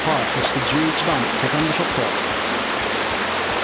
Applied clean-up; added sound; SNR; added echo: none; Water; -4 dB; none.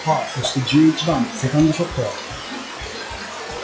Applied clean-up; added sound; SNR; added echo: classical method log-MMSE.